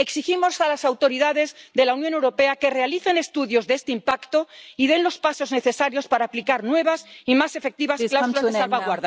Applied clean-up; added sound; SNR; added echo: none; none; none; none.